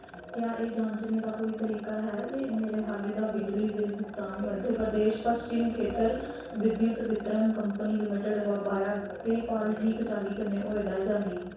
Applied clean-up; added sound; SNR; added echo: none; Rattle; 19 dB; reverberation time 0.7 s.